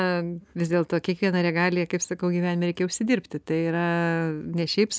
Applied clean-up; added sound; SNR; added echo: none; none; none; none.